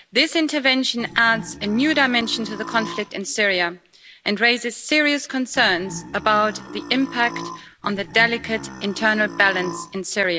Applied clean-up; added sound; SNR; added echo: none; Burping, eructation; 13 dB; none.